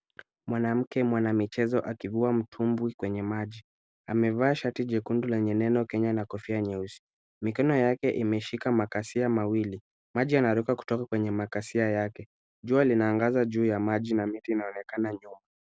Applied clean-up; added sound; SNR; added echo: none; none; none; none.